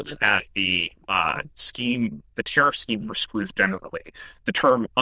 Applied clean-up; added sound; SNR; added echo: neural diffusion model UNIVERSE++.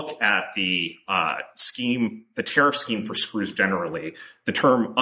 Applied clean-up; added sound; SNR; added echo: neural mask model Resemble Enhance denoiser.